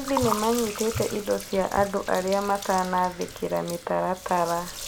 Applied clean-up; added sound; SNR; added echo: none; Sink (filling or washing) + Gurgling; 10 dB; none.